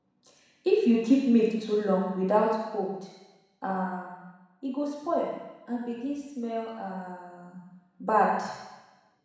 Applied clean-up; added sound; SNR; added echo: none; none; none; reverberation time 1.1 s.